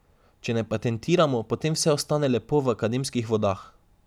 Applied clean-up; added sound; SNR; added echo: none; none; none; none.